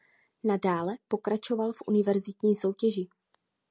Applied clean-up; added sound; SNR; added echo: none; none; none; none.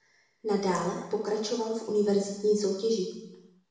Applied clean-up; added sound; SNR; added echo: none; none; none; reverberation time 0.9 s.